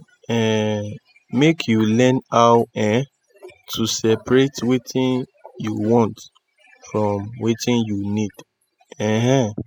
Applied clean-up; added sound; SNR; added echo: classical method spectral subtraction.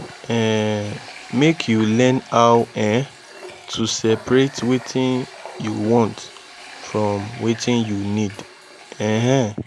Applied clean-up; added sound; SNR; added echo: none; Water tap, faucet; 19 dB; none.